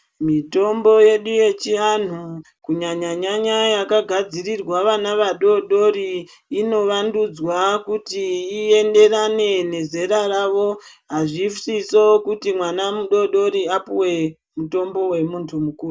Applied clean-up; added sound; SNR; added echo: none; none; none; none.